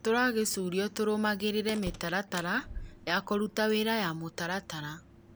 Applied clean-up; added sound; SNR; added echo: none; Slam; 17 dB; none.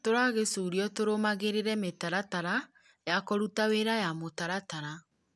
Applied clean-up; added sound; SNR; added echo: none; none; none; none.